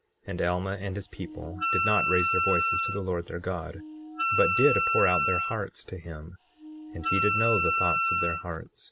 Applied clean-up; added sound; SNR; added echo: none; Wind instrument, woodwind instrument; -2 dB; none.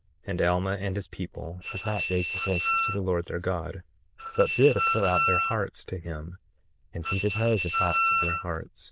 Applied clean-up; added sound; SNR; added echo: neural diffusion model UNIVERSE++.